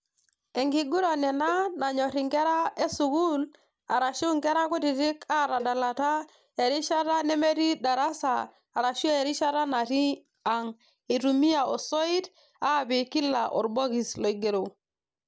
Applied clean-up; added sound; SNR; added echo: none; Cowbell; 19 dB; none.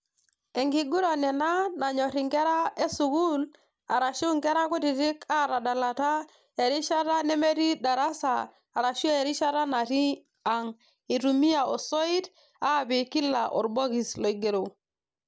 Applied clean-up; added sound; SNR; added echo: none; none; none; none.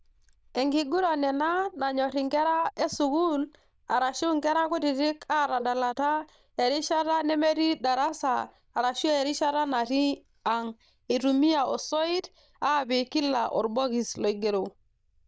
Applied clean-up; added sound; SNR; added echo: neural diffusion model UNIVERSE++.